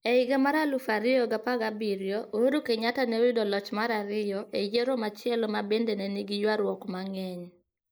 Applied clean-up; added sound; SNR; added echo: neural mask model Resemble Enhance denoiser.